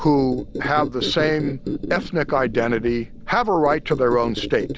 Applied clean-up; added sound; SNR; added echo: none; Squeak; 8 dB; none.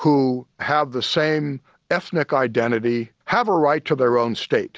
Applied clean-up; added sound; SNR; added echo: none; none; none; none.